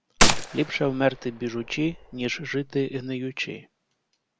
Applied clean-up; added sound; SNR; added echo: none; Gunshot, gunfire; -2 dB; none.